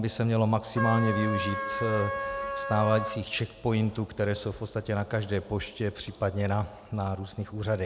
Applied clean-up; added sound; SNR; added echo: none; Trumpet; 4 dB; none.